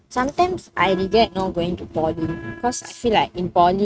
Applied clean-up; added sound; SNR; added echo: neural mask model RNNoise.